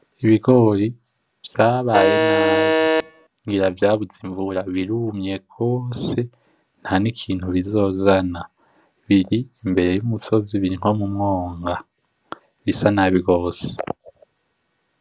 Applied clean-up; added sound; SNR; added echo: none; Alarm; -3 dB; none.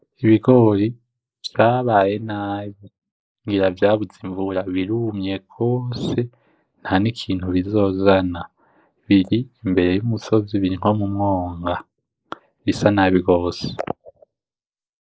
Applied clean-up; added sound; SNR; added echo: neural mask model Resemble Enhance denoiser.